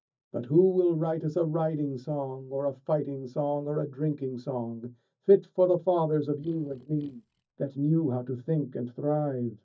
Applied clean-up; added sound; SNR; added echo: neural mask model DeepFilterNet 3.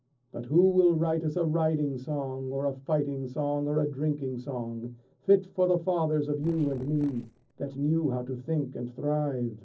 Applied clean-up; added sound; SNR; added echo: neural separator model SepFormer DNS4.